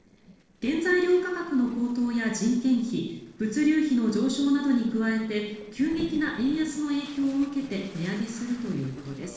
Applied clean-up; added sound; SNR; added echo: neural separator model SepFormer DNS4.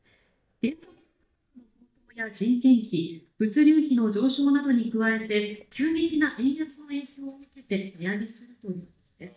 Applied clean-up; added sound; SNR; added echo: neural mask model DeepFilterNet 3.